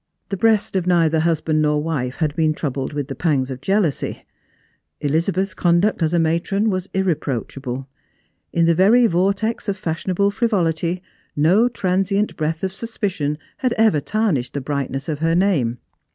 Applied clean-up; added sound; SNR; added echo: none; none; none; none.